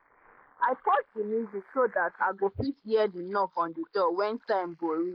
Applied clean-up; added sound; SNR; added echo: neural mask model Resemble Enhance denoiser.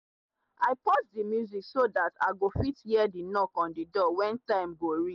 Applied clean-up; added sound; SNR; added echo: none; none; none; none.